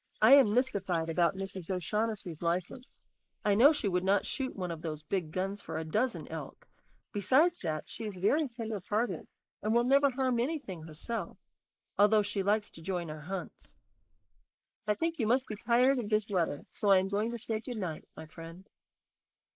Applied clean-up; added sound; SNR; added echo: neural mask model Resemble Enhance denoiser.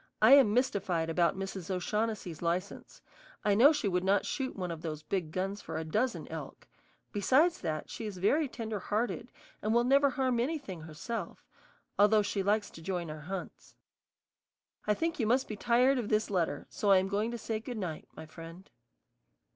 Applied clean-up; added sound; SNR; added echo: none; none; none; none.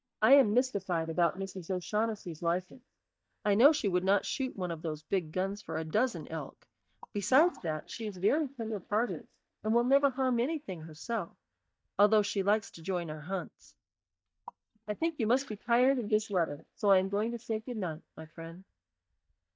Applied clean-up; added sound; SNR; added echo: neural mask model DeepFilterNet 3.